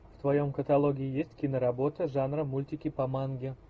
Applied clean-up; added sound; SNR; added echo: none; none; none; none.